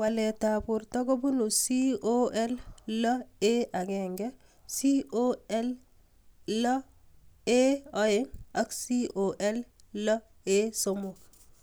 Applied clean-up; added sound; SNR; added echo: none; none; none; none.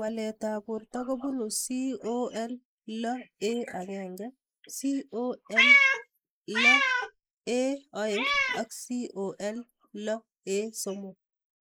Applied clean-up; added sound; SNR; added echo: neural mask model Resemble Enhance denoiser.